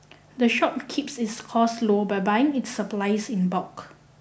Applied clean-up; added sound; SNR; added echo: none; none; none; none.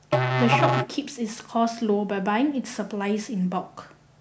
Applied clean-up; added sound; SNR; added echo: none; Musical instrument; 1 dB; none.